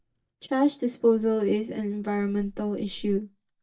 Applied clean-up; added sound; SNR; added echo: neural mask model DeepFilterNet 3.